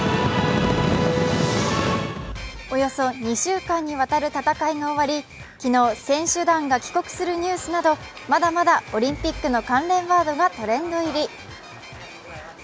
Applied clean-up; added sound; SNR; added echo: none; Bass drum; 17 dB; none.